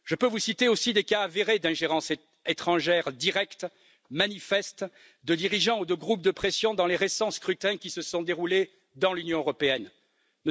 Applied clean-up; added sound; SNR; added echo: none; none; none; none.